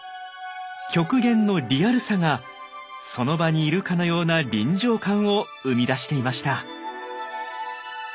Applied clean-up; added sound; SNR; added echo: none; none; none; none.